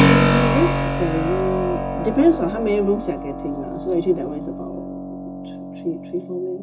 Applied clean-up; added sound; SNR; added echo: none; Keyboard (musical); 0 dB; reverberation time 0.2 s.